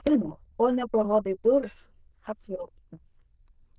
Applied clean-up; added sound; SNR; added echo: neural diffusion model UNIVERSE++.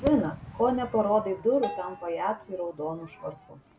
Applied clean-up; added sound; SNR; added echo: none; Crowd / Fireworks + Bell; 13 dB; none.